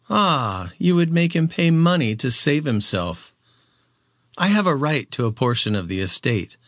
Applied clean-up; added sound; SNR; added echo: none; none; none; none.